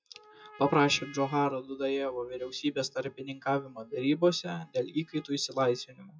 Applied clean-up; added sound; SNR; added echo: classical method WPE with log-MMSE.